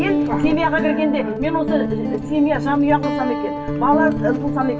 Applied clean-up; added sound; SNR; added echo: none; Guitar; 2 dB; reverberation time 0.2 s.